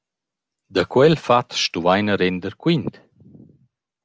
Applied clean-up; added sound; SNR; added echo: none; none; none; none.